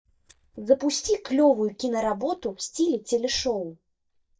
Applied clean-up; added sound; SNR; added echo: neural mask model DeepFilterNet 3.